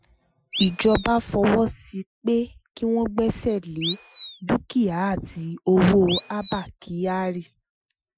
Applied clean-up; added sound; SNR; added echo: classical method Wiener filter.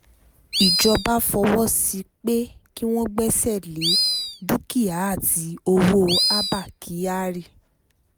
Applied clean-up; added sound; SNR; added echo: none; Animal; 0 dB; none.